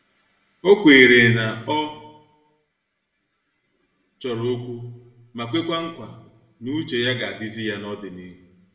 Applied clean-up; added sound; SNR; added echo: none; none; none; reverberation time 0.8 s.